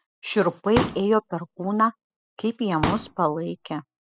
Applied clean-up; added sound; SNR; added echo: classical method spectral subtraction.